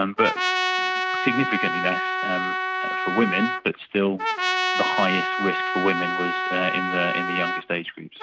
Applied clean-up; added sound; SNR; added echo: none; Trumpet; -1 dB; none.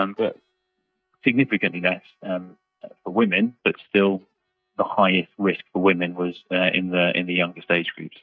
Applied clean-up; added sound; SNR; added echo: neural mask model DeepFilterNet 3.